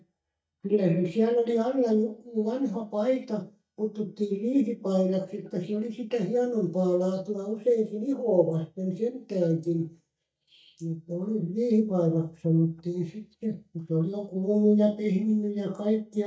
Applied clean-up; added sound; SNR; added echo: neural mask model DeepFilterNet 3.